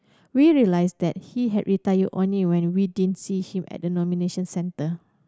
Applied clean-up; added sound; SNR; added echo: none; none; none; none.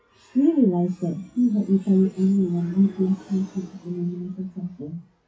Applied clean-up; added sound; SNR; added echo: classical method WPE with log-MMSE.